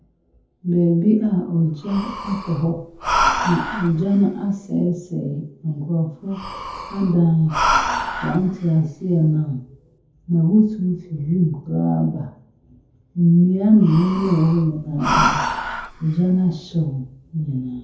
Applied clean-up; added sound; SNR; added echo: none; Breathing; 6 dB; reverberation time 0.5 s.